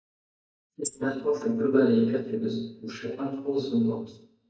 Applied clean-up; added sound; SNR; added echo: neural mask model DeepFilterNet 3.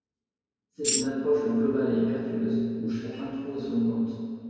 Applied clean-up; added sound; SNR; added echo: none; Tambourine; 1 dB; reverberation time 2.2 s.